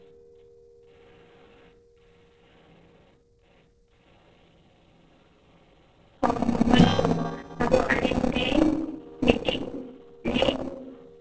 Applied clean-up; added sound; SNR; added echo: neural separator model SepFormer DNS4.